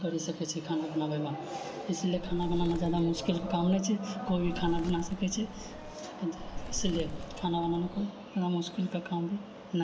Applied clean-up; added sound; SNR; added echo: none; Bird; 7 dB; none.